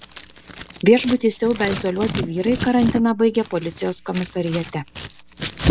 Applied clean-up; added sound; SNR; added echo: none; Scissors; 6 dB; none.